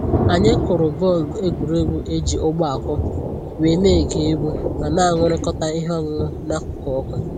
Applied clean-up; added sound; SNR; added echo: none; Thunder; 3 dB; none.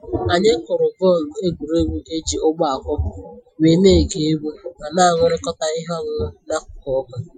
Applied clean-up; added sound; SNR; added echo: classical method Wiener filter.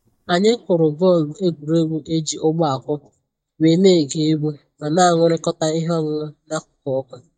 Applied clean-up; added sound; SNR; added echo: neural mask model DeepFilterNet 3.